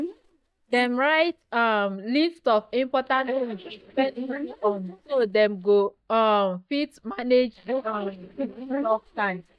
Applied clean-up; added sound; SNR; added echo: neural mask model DeepFilterNet 3.